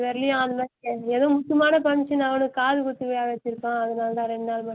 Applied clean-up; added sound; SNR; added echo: none; none; none; none.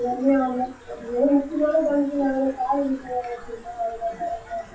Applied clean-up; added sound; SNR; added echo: classical method WPE with log-MMSE.